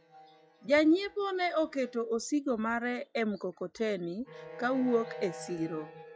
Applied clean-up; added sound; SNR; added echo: classical method log-MMSE.